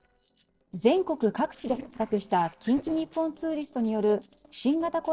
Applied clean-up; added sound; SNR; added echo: neural separator model SepFormer DNS4.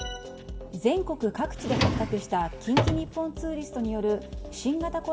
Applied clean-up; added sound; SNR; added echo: none; Drawer open or close; -1 dB; reverberation time 2.1 s.